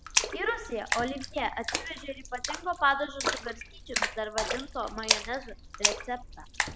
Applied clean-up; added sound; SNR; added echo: none; Splash, splatter; -1 dB; none.